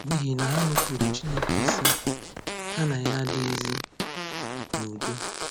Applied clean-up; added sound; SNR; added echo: none; Fart + Cutlery, silverware; -2 dB; none.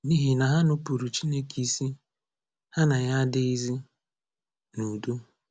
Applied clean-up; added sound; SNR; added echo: none; none; none; none.